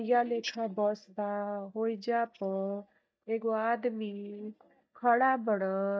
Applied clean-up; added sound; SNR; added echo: neural mask model DeepFilterNet 3.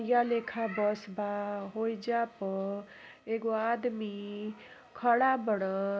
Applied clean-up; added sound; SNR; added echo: none; none; none; none.